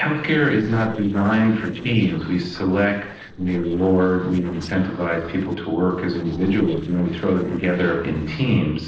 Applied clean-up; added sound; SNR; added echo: neural separator model SepFormer DNS4.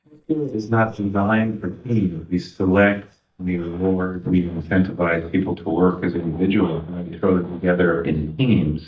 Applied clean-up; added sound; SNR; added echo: neural mask model DeepFilterNet 3.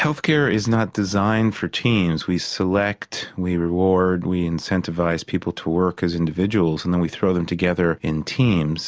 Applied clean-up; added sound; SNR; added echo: none; none; none; none.